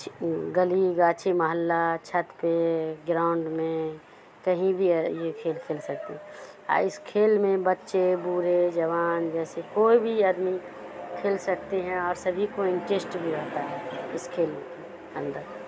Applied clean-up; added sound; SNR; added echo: none; none; none; none.